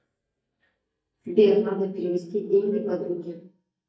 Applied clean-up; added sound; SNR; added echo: neural mask model DeepFilterNet 3.